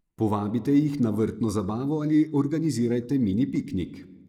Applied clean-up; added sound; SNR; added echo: neural mask model Resemble Enhance denoiser.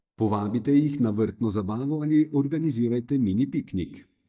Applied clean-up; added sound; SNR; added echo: neural mask model DeepFilterNet 3.